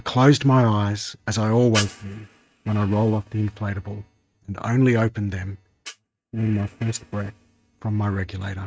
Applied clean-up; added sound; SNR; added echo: neural mask model RNNoise.